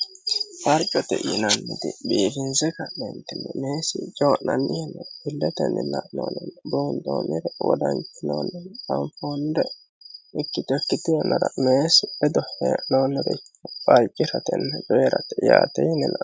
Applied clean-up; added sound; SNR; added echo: none; none; none; none.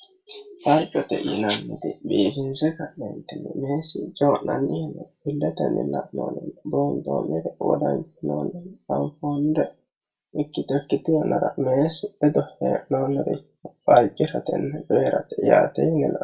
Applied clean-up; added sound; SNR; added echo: none; none; none; reverberation time 0.2 s.